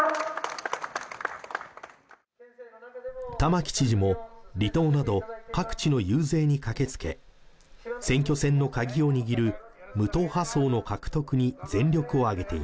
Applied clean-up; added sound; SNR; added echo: none; none; none; none.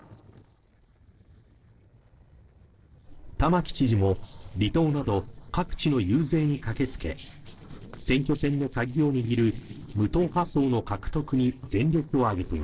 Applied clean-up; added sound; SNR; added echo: neural separator model SepFormer DNS4.